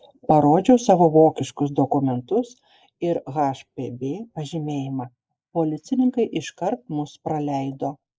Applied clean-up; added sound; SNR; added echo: neural mask model Resemble Enhance denoiser.